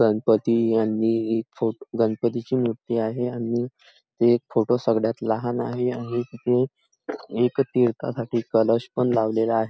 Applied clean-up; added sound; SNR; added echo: none; none; none; none.